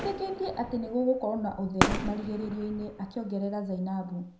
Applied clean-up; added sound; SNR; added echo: none; Fireworks; 4 dB; reverberation time 0.5 s.